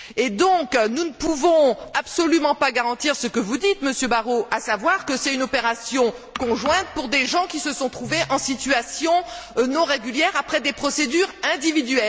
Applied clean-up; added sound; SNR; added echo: none; none; none; none.